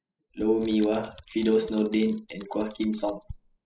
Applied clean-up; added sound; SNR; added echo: classical method spectral subtraction.